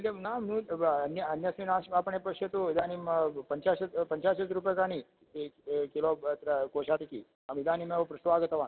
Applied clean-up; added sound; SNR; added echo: none; none; none; none.